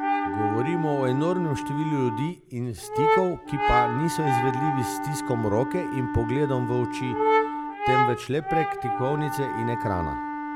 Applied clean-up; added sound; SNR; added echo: none; Brass instrument + Wind instrument, woodwind instrument; 0 dB; none.